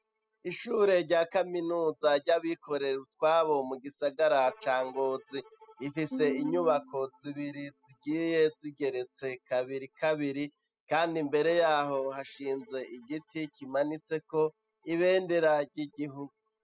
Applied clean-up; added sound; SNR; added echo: classical method spectral subtraction.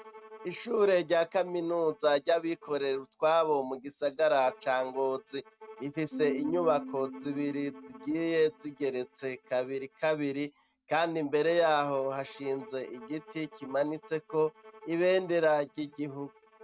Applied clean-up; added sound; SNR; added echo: neural mask model RNNoise.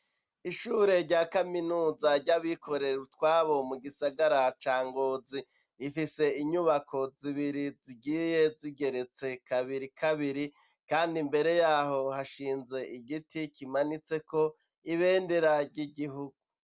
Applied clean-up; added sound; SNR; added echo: none; none; none; none.